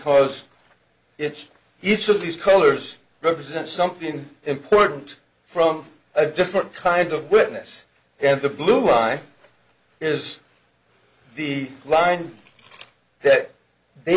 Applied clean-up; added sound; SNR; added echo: none; none; none; none.